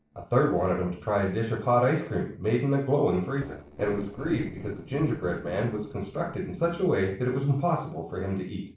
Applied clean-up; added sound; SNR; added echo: neural separator model SepFormer DNS4.